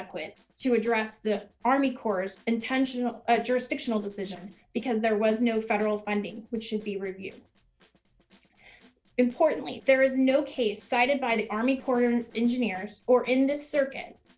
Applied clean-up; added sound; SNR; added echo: neural separator model SepFormer DNS4.